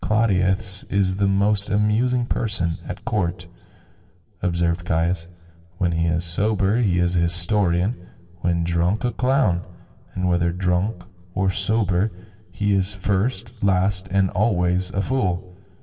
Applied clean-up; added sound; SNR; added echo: none; none; none; reverberation time 1.5 s.